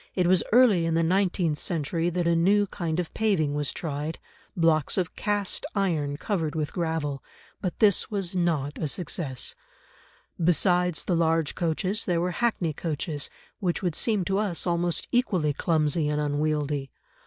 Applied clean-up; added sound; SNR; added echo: none; none; none; none.